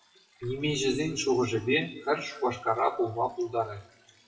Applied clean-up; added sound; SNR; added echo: classical method WPE with log-MMSE.